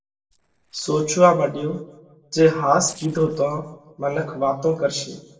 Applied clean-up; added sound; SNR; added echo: neural separator model SepFormer DNS4.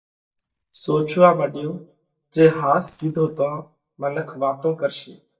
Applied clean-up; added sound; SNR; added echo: neural mask model DeepFilterNet 3.